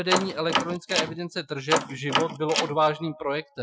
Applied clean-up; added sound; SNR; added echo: classical method Wiener filter.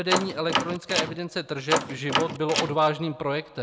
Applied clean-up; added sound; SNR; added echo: none; Door; 2 dB; none.